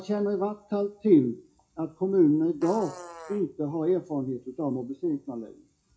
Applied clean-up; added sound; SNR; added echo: classical method WPE with log-MMSE.